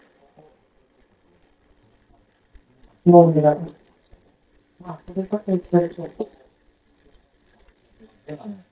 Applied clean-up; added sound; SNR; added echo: neural mask model DeepFilterNet 3.